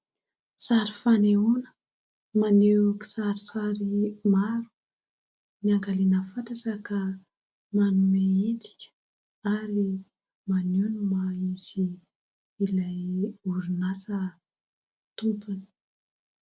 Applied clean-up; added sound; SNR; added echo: none; none; none; none.